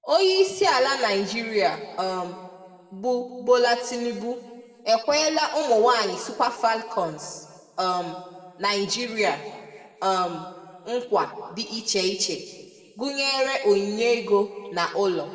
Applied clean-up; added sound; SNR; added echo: none; none; none; reverberation time 1.4 s.